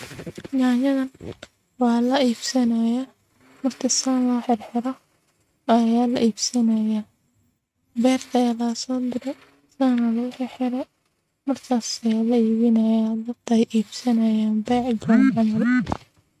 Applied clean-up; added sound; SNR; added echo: neural mask model RNNoise.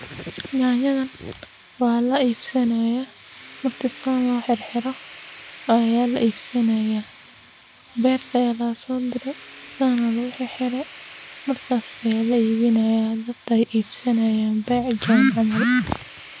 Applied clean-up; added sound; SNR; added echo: none; Tools; 19 dB; none.